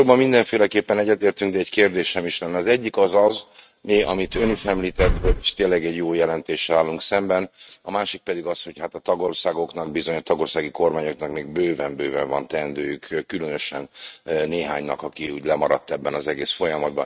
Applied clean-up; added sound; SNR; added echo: neural mask model RNNoise.